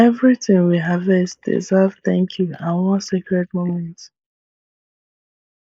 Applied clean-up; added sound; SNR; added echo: neural mask model Resemble Enhance denoiser.